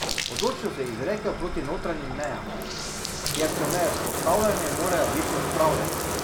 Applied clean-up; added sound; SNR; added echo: none; Bathtub (filling or washing); 1 dB; none.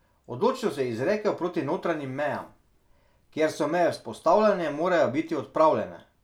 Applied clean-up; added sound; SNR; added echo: none; none; none; none.